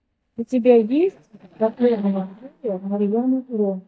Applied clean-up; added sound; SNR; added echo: neural mask model DeepFilterNet 3.